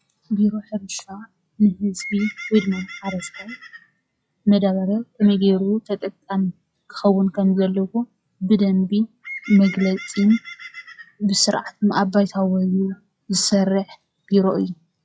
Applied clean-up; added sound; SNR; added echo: classical method log-MMSE.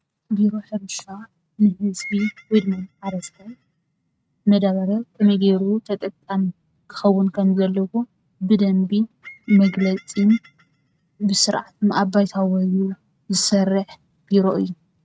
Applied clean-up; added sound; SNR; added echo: neural mask model RNNoise.